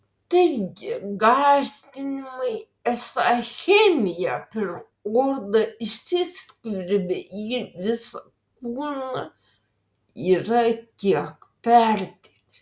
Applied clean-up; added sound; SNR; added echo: none; none; none; none.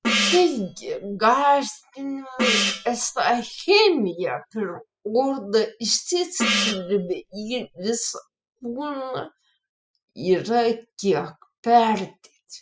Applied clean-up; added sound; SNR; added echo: classical method spectral subtraction.